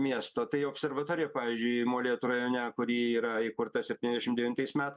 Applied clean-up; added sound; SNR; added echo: neural mask model Resemble Enhance denoiser.